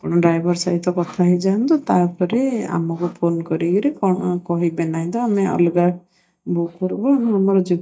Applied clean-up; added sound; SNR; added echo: neural mask model DeepFilterNet 3.